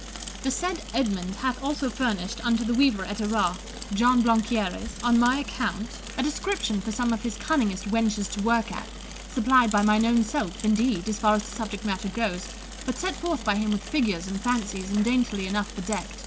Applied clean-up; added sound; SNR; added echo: none; Mechanisms / Bicycle; 12 dB; none.